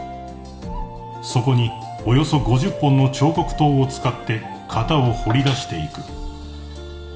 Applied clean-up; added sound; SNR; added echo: none; none; none; reverberation time 2.0 s.